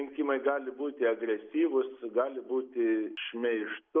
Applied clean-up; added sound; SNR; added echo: none; none; none; none.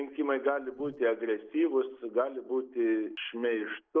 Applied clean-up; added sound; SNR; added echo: neural separator model SepFormer DNS4.